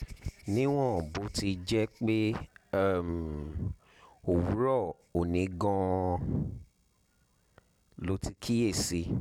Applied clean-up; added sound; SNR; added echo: none; none; none; none.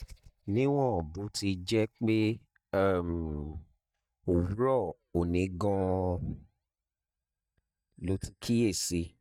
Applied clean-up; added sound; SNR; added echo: neural mask model DeepFilterNet 3.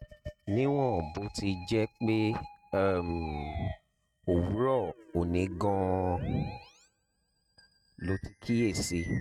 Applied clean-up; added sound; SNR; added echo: neural mask model RNNoise.